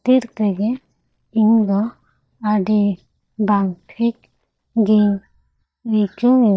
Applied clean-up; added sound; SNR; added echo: neural mask model DeepFilterNet 3.